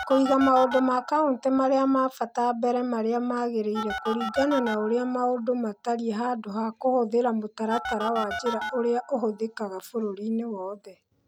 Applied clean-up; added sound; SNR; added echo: none; Telephone; 12 dB; none.